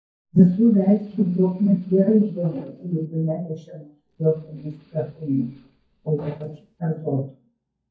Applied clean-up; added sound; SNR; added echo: neural mask model DeepFilterNet 3.